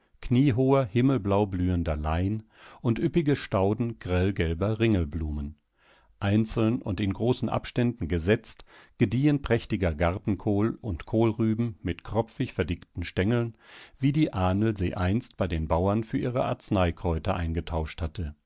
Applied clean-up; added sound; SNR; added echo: none; none; none; none.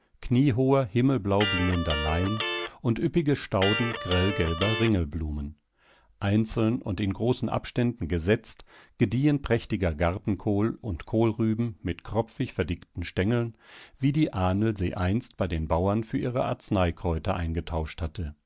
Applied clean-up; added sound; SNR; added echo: none; Electric guitar; 6 dB; none.